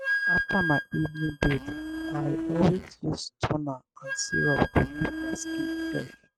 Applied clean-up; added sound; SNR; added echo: neural mask model RNNoise.